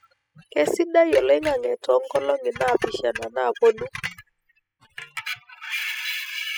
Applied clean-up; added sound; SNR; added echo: classical method spectral subtraction.